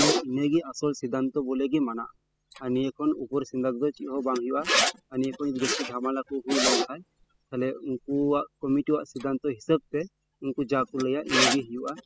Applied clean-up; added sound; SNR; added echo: classical method spectral subtraction.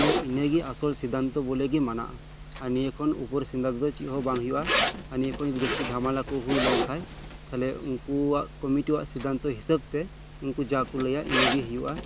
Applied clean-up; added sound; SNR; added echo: none; Zipper (clothing); 4 dB; none.